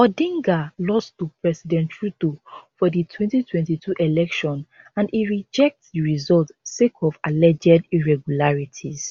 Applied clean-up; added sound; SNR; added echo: none; none; none; none.